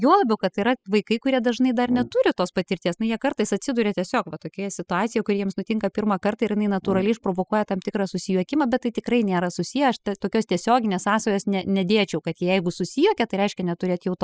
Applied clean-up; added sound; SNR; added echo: classical method spectral subtraction.